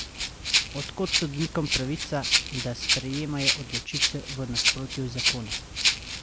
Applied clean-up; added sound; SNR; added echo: none; Rattle (instrument); -5 dB; none.